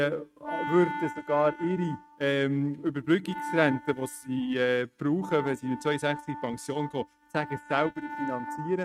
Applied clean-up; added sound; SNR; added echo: neural mask model RNNoise.